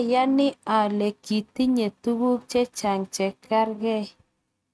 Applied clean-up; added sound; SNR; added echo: neural mask model RNNoise.